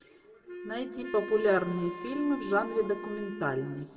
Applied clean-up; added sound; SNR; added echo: none; Wind instrument, woodwind instrument; 11 dB; reverberation time 1.2 s.